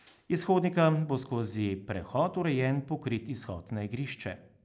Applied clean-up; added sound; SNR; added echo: none; none; none; none.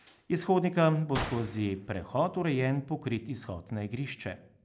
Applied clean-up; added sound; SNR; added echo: none; Gunshot, gunfire; 12 dB; none.